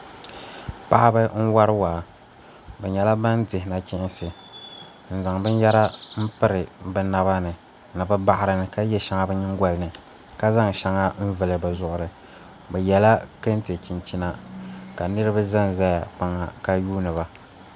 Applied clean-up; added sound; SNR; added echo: none; Bird vocalization, bird call, bird song; 16 dB; none.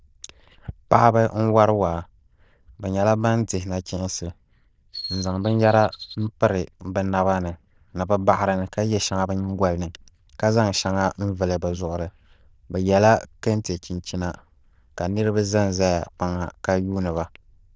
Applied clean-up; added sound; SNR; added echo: neural diffusion model UNIVERSE++.